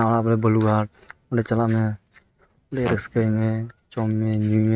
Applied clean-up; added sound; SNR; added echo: neural mask model RNNoise.